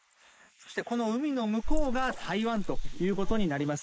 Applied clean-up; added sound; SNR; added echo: neural mask model Resemble Enhance denoiser.